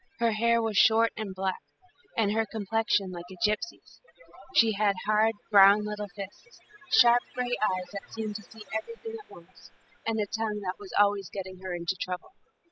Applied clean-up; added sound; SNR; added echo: classical method spectral subtraction.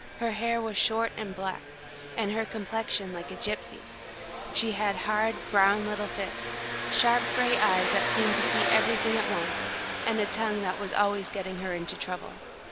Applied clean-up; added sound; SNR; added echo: none; Engine; 4 dB; none.